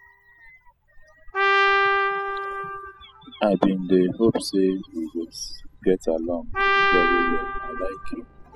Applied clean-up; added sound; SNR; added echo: classical method spectral subtraction.